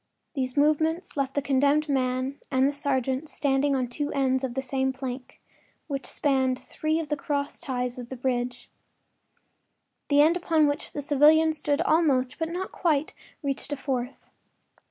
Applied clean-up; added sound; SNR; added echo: none; none; none; none.